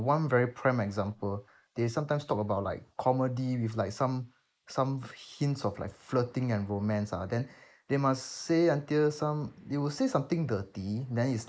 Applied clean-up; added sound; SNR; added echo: neural mask model Resemble Enhance denoiser.